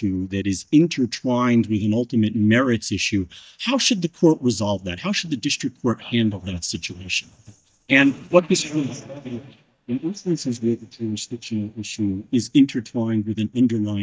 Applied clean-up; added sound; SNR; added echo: neural mask model DeepFilterNet 3.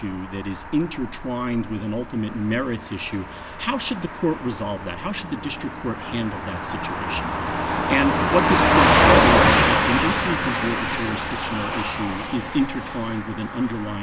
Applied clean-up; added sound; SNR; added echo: none; Car passing by / Truck; -3 dB; none.